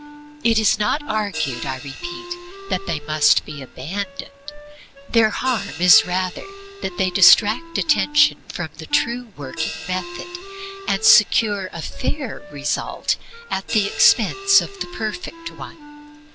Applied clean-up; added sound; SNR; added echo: none; Crash cymbal + Wind instrument, woodwind instrument; 14 dB; none.